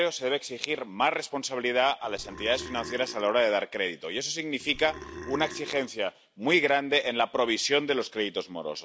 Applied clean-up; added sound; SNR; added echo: none; Burping, eructation; 14 dB; none.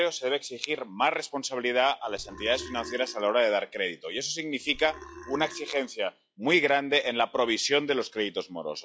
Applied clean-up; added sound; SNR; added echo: classical method log-MMSE.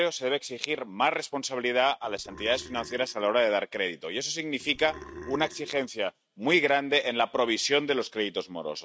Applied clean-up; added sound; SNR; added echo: neural mask model RNNoise.